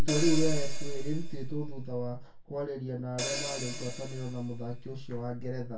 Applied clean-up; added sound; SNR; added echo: none; Hi-hat; 11 dB; reverberation time 0.2 s.